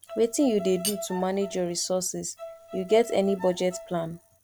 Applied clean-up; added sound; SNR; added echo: none; Bowed string instrument + Cutlery, silverware; 13 dB; none.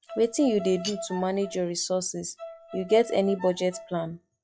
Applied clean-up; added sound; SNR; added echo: classical method log-MMSE.